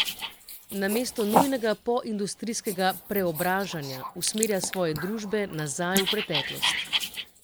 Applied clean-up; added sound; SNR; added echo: neural mask model Resemble Enhance denoiser.